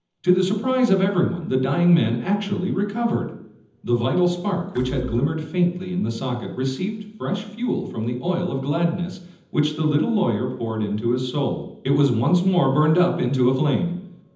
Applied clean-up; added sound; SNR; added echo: none; Door / Wood; 17 dB; reverberation time 0.8 s.